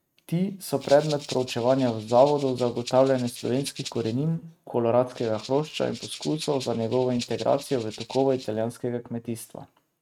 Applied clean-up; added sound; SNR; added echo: neural mask model RNNoise.